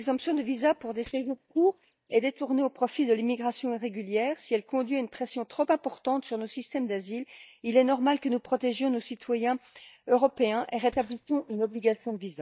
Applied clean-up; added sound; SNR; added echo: neural mask model DeepFilterNet 3.